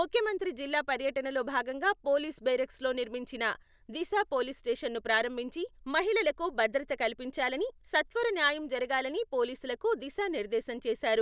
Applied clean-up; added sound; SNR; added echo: none; none; none; none.